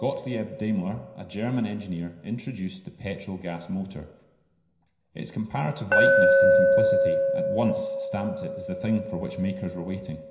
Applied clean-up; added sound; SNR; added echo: none; Glass; -4 dB; reverberation time 0.9 s.